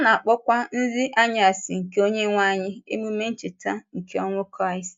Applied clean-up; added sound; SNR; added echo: none; none; none; none.